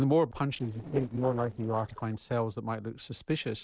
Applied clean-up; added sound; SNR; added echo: neural separator model SepFormer DNS4.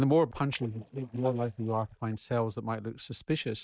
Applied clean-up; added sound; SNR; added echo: neural mask model DeepFilterNet 3.